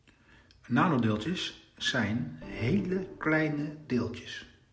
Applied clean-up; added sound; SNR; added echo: none; Organ; 16 dB; none.